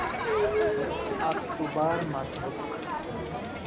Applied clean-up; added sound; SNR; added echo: none; Crowd; -5 dB; none.